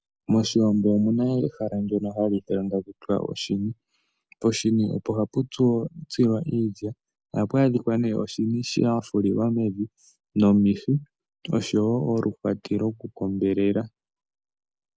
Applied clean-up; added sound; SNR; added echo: none; none; none; none.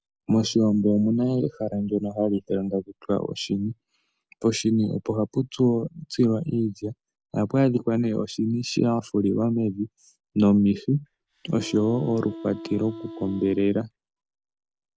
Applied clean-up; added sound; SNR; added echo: none; Wind instrument, woodwind instrument; 15 dB; none.